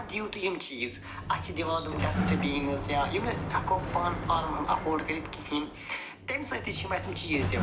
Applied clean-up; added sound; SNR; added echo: none; Sliding door; 4 dB; reverberation time 0.4 s.